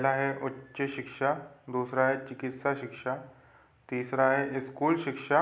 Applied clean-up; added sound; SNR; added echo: none; none; none; none.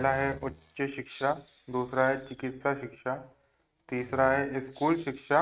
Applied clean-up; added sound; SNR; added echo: neural mask model RNNoise.